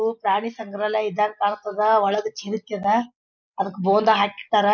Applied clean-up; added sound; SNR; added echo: neural mask model Resemble Enhance denoiser.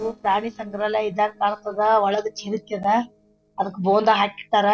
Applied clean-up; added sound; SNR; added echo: neural separator model SepFormer DNS4.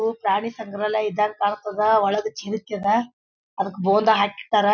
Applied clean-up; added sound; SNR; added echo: none; none; none; none.